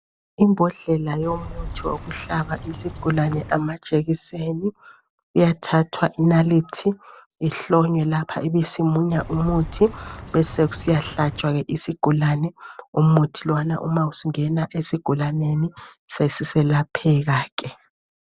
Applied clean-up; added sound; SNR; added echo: none; Bird vocalization, bird call, bird song; 13 dB; none.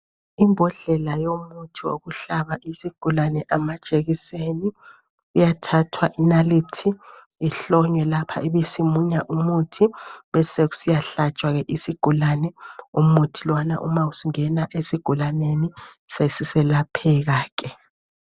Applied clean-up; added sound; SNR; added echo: none; none; none; none.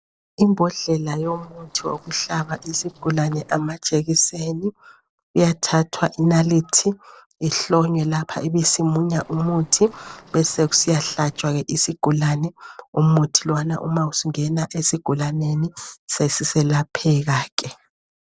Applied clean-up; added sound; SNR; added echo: neural separator model SepFormer DNS4.